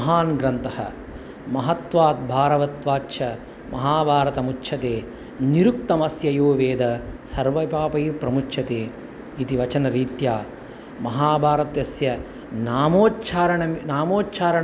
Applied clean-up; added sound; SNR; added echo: none; none; none; none.